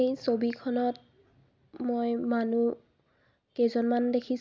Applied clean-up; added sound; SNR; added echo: none; none; none; none.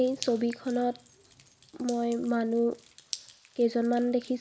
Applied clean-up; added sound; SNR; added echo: none; Drip; 19 dB; none.